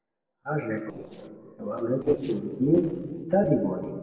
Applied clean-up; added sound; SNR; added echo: neural separator model SepFormer DNS4.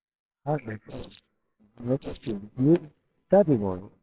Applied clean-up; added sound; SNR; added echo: neural separator model SepFormer WHAMR!.